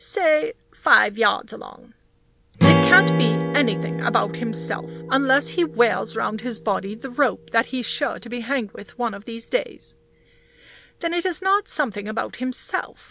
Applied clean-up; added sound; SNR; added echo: none; Strum; 4 dB; none.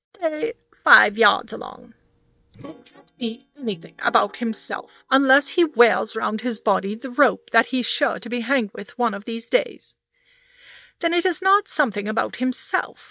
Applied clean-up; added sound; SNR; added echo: neural mask model DeepFilterNet 3.